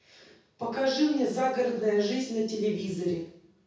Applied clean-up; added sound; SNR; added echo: none; none; none; reverberation time 0.6 s.